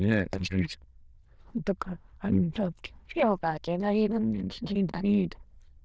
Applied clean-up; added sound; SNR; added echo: neural diffusion model UNIVERSE++.